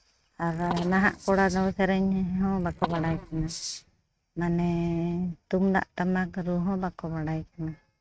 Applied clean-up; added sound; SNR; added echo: neural mask model RNNoise.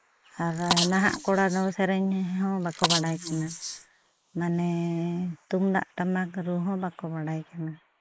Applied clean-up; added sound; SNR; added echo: neural mask model Resemble Enhance denoiser.